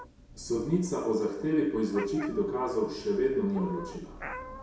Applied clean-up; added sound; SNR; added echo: none; Meow; 14 dB; reverberation time 0.7 s.